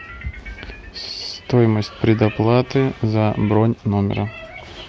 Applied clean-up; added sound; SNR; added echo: none; none; none; none.